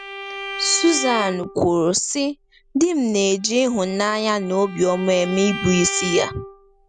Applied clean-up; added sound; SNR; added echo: none; Bowed string instrument; 12 dB; none.